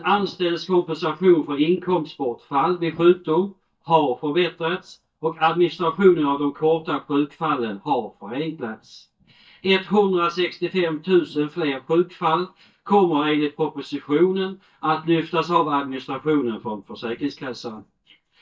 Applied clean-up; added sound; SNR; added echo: neural mask model DeepFilterNet 3.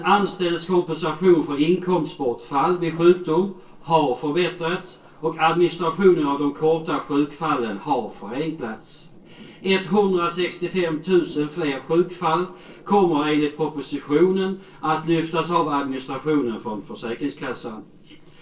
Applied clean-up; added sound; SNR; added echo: neural separator model SepFormer DNS4.